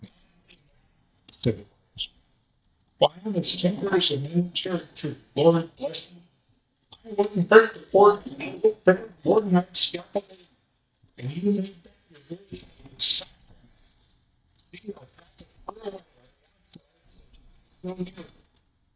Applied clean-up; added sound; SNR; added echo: neural mask model DeepFilterNet 3.